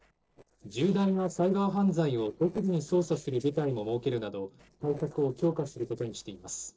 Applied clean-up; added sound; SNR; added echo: neural separator model SepFormer DNS4.